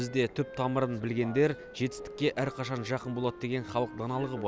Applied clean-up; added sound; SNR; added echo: none; Wind instrument, woodwind instrument; 16 dB; none.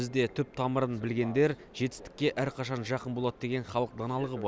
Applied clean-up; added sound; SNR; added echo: none; none; none; none.